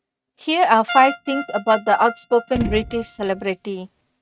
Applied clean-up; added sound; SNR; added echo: neural mask model RNNoise.